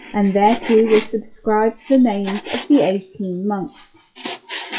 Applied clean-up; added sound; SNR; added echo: classical method WPE with log-MMSE.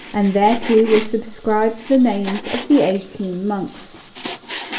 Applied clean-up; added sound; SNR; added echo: none; Frying (food); 13 dB; reverberation time 1.2 s.